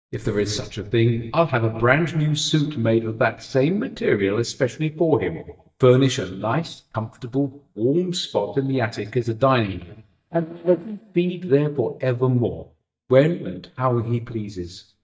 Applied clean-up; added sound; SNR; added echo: neural mask model DeepFilterNet 3.